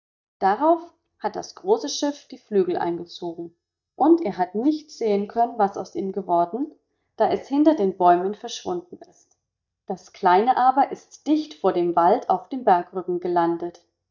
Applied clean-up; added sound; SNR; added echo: neural mask model DeepFilterNet 3.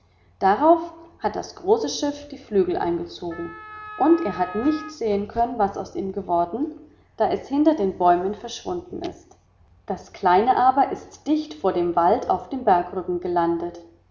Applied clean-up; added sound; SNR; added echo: none; Wind instrument, woodwind instrument; 15 dB; none.